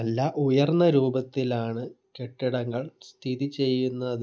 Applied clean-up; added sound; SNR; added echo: none; none; none; none.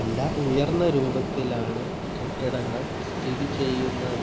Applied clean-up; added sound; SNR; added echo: none; Ocean; 2 dB; none.